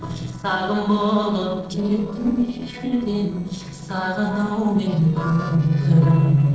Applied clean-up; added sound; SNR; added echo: neural separator model SepFormer DNS4.